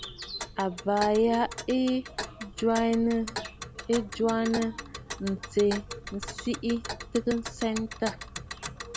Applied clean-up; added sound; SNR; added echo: none; Tick; 11 dB; none.